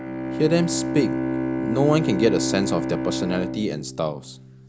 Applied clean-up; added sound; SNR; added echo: none; Bowed string instrument; 3 dB; none.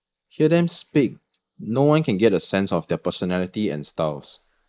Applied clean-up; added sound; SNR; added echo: neural mask model Resemble Enhance denoiser.